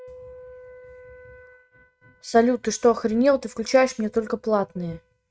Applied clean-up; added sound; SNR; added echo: neural mask model RNNoise.